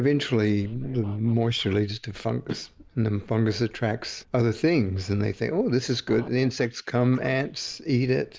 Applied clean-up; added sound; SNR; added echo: neural mask model Resemble Enhance denoiser.